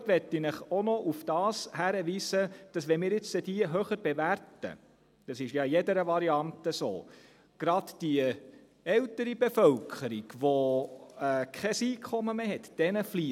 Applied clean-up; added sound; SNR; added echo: none; none; none; none.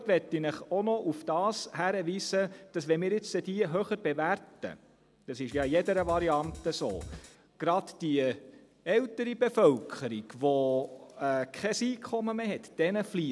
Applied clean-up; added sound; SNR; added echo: none; Drum kit; 15 dB; none.